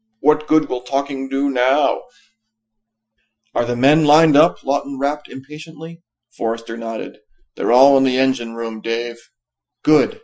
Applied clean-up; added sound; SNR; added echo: classical method Wiener filter.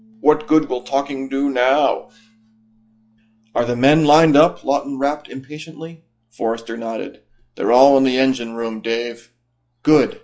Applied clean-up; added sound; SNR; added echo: classical method log-MMSE.